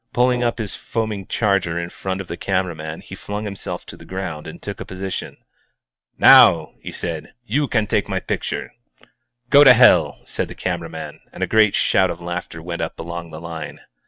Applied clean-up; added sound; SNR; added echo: neural mask model RNNoise.